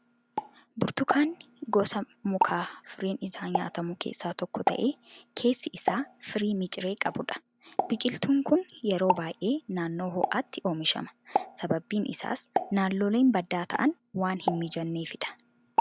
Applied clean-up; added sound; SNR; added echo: none; Explosion; 6 dB; none.